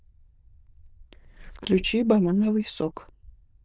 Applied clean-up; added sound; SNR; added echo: neural diffusion model UNIVERSE++.